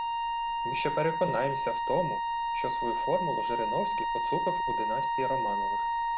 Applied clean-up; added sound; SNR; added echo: none; Wind instrument, woodwind instrument; -4 dB; none.